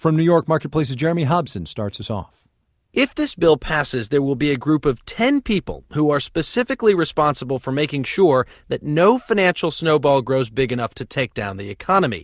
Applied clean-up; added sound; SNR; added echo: none; none; none; none.